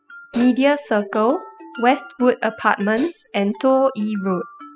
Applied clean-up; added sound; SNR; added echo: classical method spectral subtraction.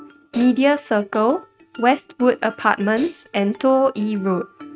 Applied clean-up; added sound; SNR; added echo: neural mask model RNNoise.